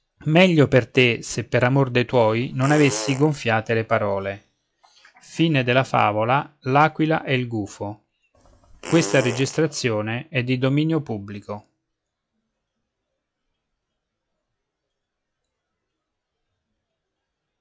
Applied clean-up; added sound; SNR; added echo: classical method log-MMSE.